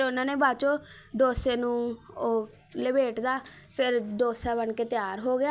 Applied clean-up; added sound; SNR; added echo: none; none; none; none.